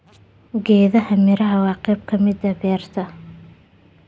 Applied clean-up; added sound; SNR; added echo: none; none; none; none.